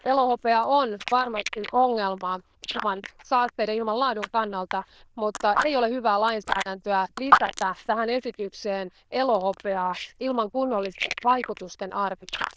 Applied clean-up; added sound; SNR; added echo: neural diffusion model UNIVERSE++.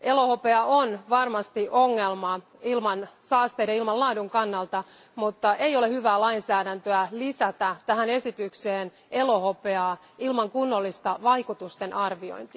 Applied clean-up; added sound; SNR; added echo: none; none; none; none.